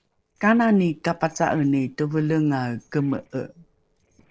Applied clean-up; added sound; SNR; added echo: neural separator model SepFormer DNS4.